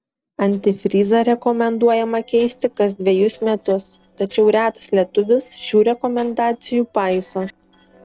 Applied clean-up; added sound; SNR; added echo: neural separator model SepFormer DNS4.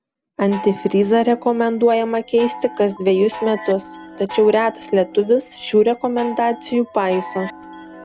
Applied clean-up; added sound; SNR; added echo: none; Chime; 16 dB; none.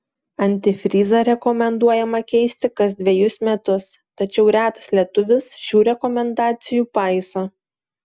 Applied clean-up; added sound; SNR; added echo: none; none; none; none.